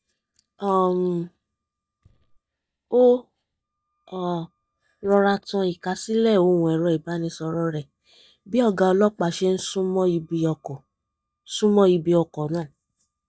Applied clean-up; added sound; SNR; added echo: neural mask model DeepFilterNet 3.